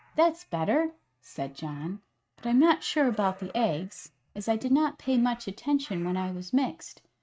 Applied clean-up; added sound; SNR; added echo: neural mask model RNNoise.